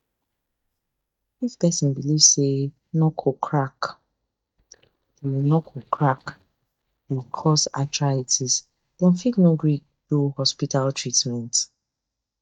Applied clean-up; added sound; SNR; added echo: neural mask model DeepFilterNet 3.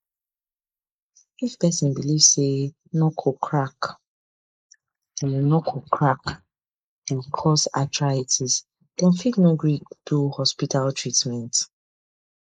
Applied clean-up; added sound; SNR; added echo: neural mask model Resemble Enhance denoiser.